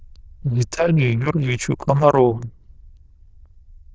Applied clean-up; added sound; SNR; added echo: neural diffusion model UNIVERSE++.